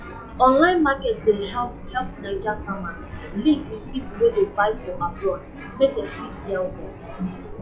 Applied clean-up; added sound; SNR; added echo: classical method log-MMSE.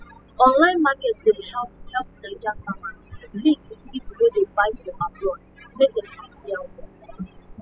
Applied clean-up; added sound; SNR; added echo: classical method spectral subtraction.